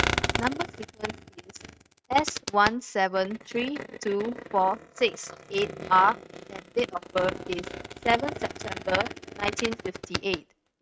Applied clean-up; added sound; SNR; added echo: neural mask model RNNoise.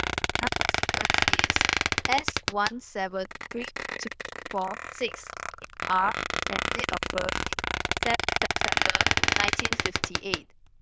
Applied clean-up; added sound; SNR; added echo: neural diffusion model UNIVERSE++.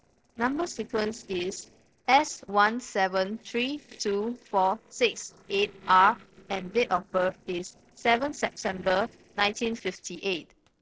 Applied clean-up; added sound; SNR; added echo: neural separator model SepFormer DNS4.